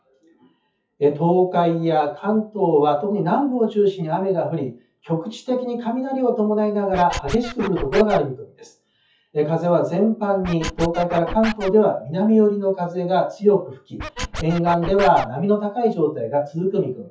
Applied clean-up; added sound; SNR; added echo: classical method WPE with log-MMSE.